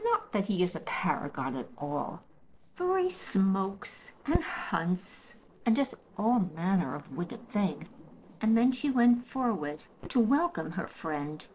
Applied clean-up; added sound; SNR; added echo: neural separator model SepFormer DNS4.